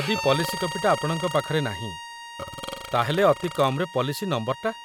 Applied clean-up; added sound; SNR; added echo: none; Bowed string instrument + Burping, eructation; 10 dB; none.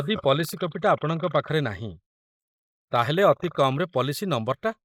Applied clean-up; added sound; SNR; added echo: neural mask model Resemble Enhance denoiser.